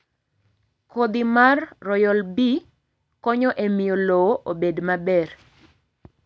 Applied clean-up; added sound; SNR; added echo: none; none; none; none.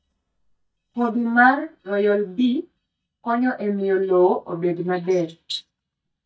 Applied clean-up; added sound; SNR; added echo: neural mask model DeepFilterNet 3.